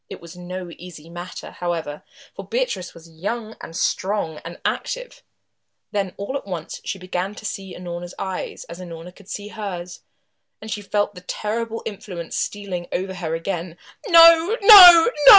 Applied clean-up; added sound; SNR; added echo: none; none; none; none.